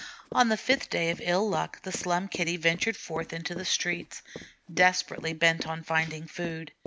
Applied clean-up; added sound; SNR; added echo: none; Run; 16 dB; none.